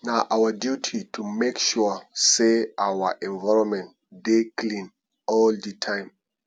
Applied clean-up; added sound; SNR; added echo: none; none; none; none.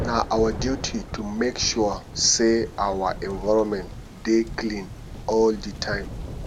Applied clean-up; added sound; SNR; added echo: none; Thunder; 10 dB; none.